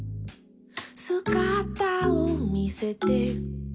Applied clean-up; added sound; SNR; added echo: none; none; none; none.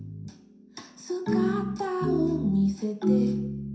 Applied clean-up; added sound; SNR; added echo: none; none; none; reverberation time 0.7 s.